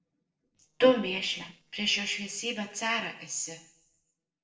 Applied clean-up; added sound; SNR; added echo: neural separator model SepFormer DNS4.